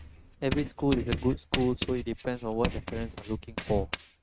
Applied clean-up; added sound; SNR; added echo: neural mask model RNNoise.